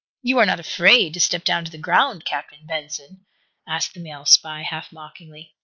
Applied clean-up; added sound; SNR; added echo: neural mask model Resemble Enhance denoiser.